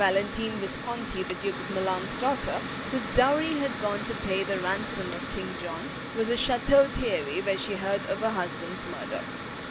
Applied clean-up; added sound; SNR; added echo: none; Mechanical fan; 6 dB; none.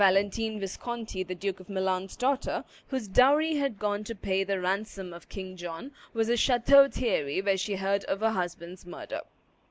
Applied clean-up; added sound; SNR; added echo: none; none; none; none.